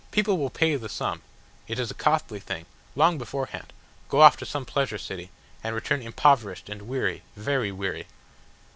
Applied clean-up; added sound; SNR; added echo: none; none; none; none.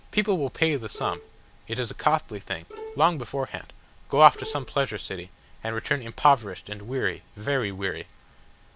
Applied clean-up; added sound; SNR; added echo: none; Bowed string instrument; 16 dB; none.